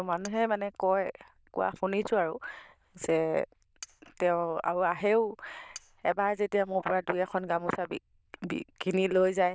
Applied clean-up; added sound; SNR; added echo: neural diffusion model UNIVERSE++.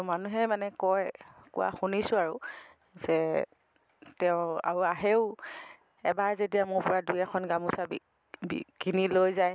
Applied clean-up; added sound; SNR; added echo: none; none; none; none.